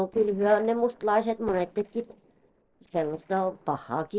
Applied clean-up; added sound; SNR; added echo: neural separator model SepFormer DNS4.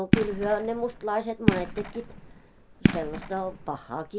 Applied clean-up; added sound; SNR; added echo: none; Fireworks; -2 dB; none.